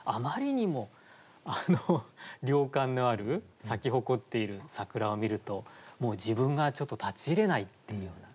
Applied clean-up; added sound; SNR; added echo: none; none; none; none.